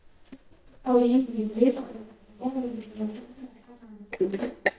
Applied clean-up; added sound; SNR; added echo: neural mask model DeepFilterNet 3.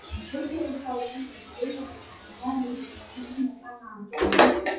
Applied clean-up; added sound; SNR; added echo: classical method WPE with log-MMSE.